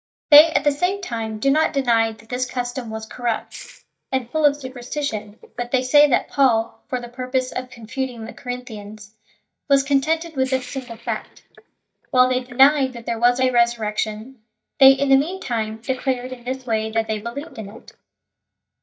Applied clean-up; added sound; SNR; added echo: neural mask model DeepFilterNet 3.